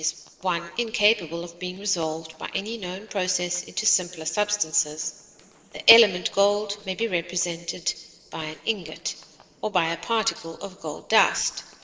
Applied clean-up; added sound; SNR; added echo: neural separator model SepFormer DNS4.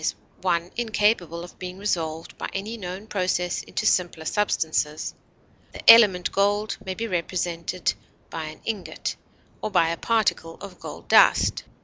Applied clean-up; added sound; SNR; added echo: none; none; none; none.